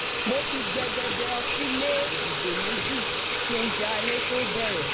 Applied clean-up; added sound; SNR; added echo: none; Sink (filling or washing) / Water tap, faucet; -3 dB; none.